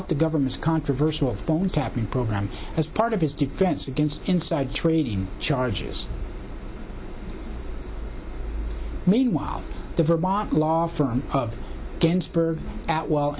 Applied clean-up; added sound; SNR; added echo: none; none; none; none.